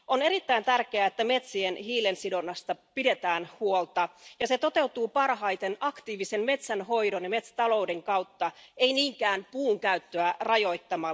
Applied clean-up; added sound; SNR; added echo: none; none; none; none.